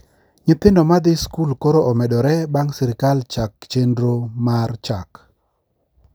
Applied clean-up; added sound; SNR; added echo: none; none; none; none.